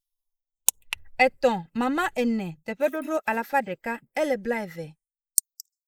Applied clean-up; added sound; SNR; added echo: neural mask model Resemble Enhance denoiser.